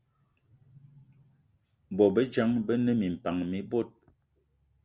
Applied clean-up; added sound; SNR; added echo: none; none; none; none.